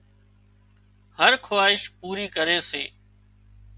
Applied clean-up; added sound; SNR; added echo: none; none; none; none.